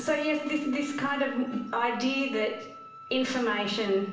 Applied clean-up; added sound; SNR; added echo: none; Wind instrument, woodwind instrument; 18 dB; reverberation time 0.6 s.